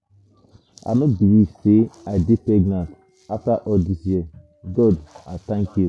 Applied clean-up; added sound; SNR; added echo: none; none; none; none.